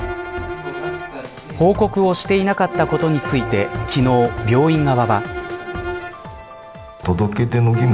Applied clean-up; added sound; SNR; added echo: none; Bowed string instrument; 11 dB; none.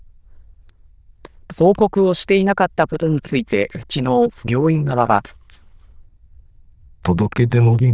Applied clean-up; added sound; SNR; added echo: neural diffusion model UNIVERSE++.